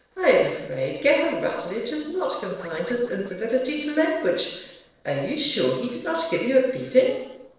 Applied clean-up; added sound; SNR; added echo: neural separator model SepFormer DNS4.